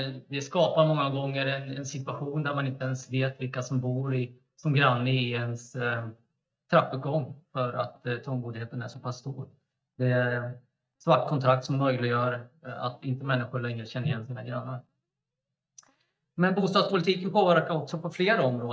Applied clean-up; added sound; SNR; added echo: neural mask model DeepFilterNet 3.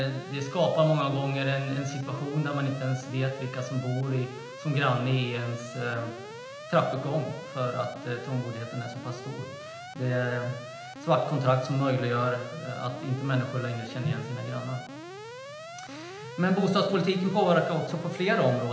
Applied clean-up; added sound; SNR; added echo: none; Alarm; 13 dB; reverberation time 0.8 s.